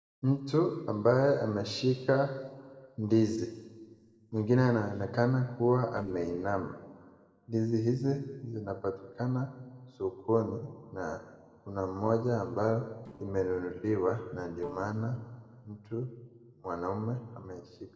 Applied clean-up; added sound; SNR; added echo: neural separator model SepFormer DNS4.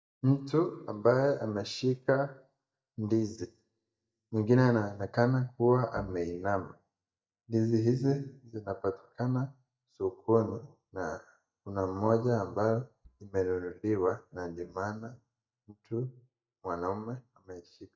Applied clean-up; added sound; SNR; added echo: neural mask model DeepFilterNet 3.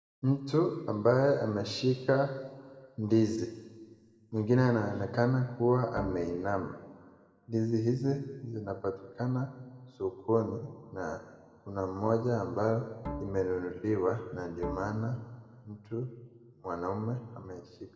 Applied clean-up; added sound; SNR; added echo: none; Bowed string instrument; 12 dB; reverberation time 1.4 s.